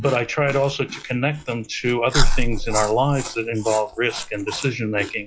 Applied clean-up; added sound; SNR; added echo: classical method log-MMSE.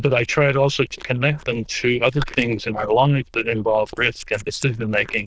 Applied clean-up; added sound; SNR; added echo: neural diffusion model UNIVERSE++.